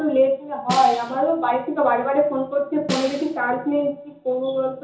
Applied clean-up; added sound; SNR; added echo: none; Snare drum; 12 dB; reverberation time 0.7 s.